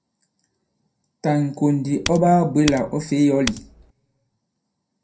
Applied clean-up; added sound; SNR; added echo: none; Typing; 10 dB; reverberation time 0.2 s.